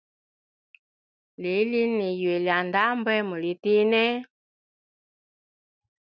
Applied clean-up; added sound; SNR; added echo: none; none; none; none.